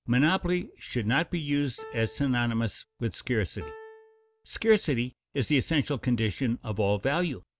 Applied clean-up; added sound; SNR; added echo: none; Piano; 20 dB; none.